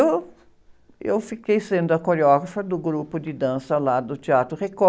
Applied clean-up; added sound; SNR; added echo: none; none; none; none.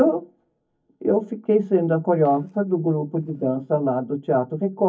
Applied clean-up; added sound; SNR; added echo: neural mask model DeepFilterNet 3.